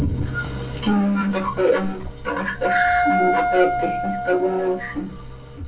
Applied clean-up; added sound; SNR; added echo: none; Wind instrument, woodwind instrument; 0 dB; reverberation time 0.3 s.